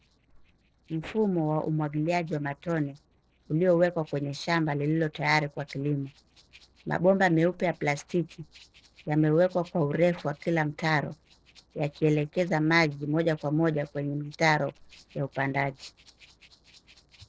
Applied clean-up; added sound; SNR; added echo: neural separator model SepFormer DNS4.